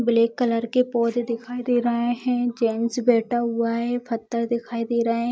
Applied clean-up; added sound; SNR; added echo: neural mask model DeepFilterNet 3.